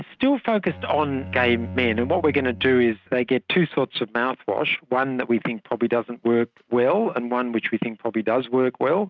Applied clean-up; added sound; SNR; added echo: neural mask model RNNoise.